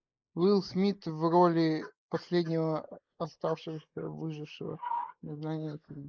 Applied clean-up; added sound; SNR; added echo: neural mask model Resemble Enhance denoiser.